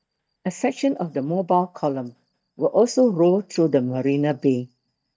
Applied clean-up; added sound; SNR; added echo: neural mask model DeepFilterNet 3.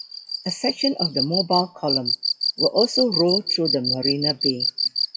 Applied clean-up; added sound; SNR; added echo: classical method WPE with log-MMSE.